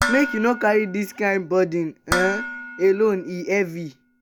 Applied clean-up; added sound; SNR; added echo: none; Dishes, pots, and pans; 8 dB; none.